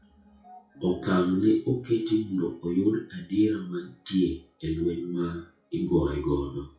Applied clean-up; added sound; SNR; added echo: classical method WPE with log-MMSE.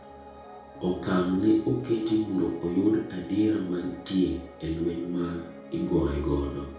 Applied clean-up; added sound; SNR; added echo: none; Piano; 17 dB; reverberation time 0.6 s.